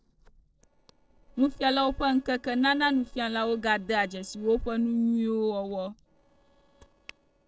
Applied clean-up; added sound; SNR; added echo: neural separator model SepFormer DNS4.